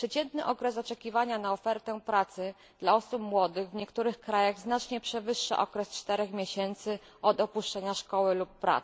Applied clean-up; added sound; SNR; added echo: none; none; none; none.